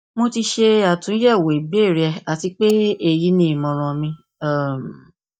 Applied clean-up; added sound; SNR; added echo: neural mask model DeepFilterNet 3.